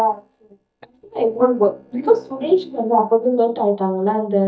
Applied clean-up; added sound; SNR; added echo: neural mask model DeepFilterNet 3.